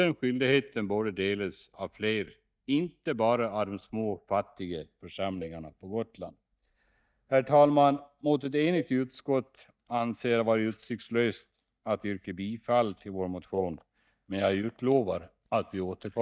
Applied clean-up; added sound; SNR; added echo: neural mask model DeepFilterNet 3.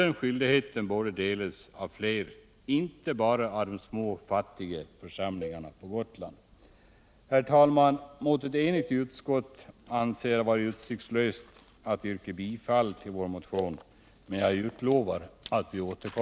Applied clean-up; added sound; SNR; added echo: none; Cowbell; 16 dB; none.